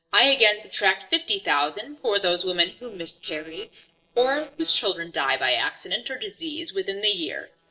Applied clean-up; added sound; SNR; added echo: neural separator model SepFormer DNS4.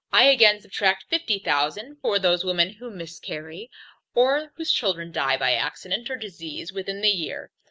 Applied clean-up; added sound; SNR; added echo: none; none; none; none.